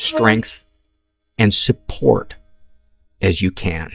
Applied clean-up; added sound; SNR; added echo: neural mask model DeepFilterNet 3.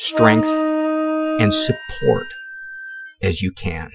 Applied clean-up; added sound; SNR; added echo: classical method Wiener filter.